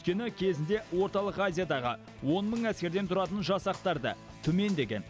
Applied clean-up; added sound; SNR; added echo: none; none; none; none.